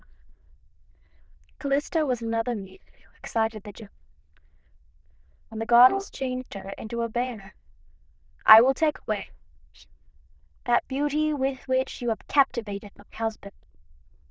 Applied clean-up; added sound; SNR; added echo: neural diffusion model UNIVERSE++.